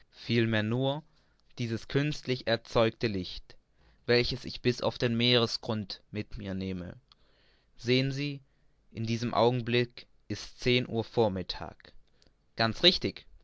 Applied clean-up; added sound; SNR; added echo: none; none; none; none.